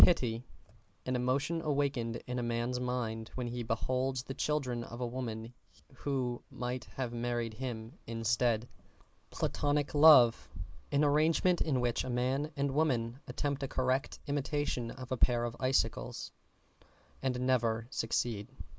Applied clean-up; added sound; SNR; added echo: neural mask model Resemble Enhance denoiser.